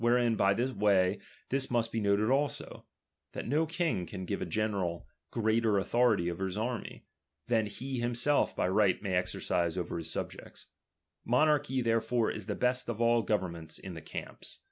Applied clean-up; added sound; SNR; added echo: none; none; none; none.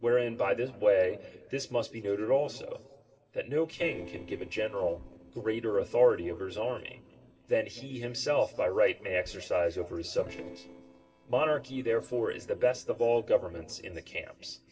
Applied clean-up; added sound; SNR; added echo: neural separator model SepFormer DNS4.